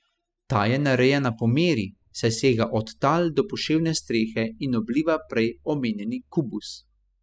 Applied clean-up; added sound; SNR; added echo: classical method spectral subtraction.